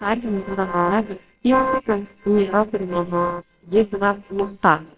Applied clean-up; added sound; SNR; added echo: neural separator model SepFormer WHAMR!.